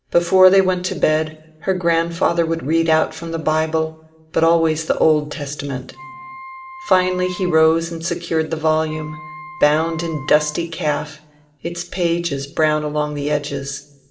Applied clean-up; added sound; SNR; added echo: none; Wind instrument, woodwind instrument; 18 dB; reverberation time 0.6 s.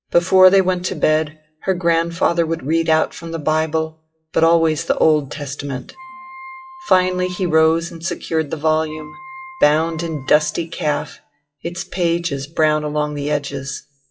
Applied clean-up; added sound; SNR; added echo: classical method WPE with log-MMSE.